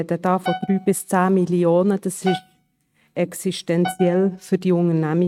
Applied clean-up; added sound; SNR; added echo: neural mask model RNNoise.